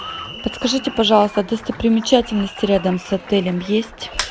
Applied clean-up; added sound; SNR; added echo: none; Applause; 16 dB; none.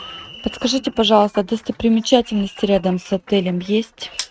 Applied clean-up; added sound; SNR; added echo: neural mask model RNNoise.